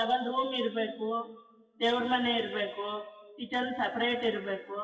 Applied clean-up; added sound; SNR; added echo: classical method WPE with log-MMSE.